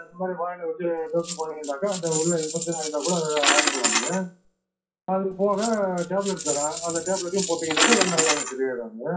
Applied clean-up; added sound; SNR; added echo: classical method WPE with log-MMSE.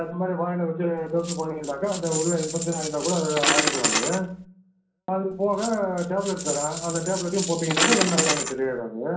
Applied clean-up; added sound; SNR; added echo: none; Coin (dropping); 2 dB; reverberation time 0.6 s.